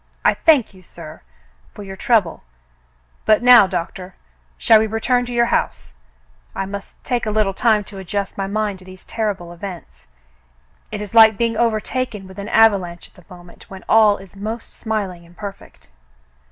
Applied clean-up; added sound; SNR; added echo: none; none; none; none.